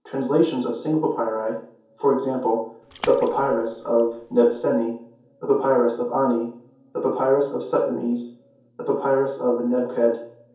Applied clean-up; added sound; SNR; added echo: none; Splash, splatter; 19 dB; reverberation time 0.6 s.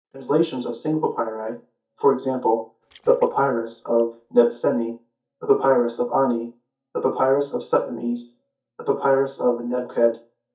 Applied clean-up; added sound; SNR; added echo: neural mask model DeepFilterNet 3.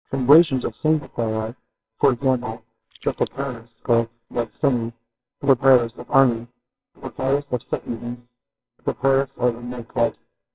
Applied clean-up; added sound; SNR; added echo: neural separator model SepFormer WHAMR!.